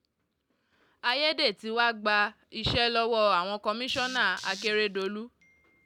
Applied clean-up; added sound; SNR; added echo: none; none; none; none.